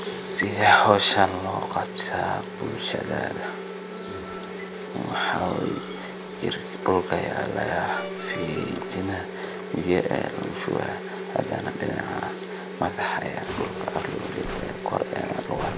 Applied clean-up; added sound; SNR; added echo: none; Musical instrument; 18 dB; none.